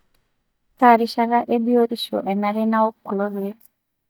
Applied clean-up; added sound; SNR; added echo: neural mask model DeepFilterNet 3.